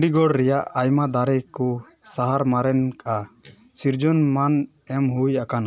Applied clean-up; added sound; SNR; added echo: none; none; none; none.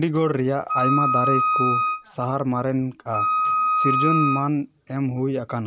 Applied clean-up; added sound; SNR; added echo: none; Wind instrument, woodwind instrument; -2 dB; none.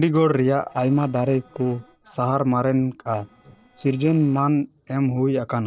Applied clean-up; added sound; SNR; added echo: neural separator model SepFormer DNS4.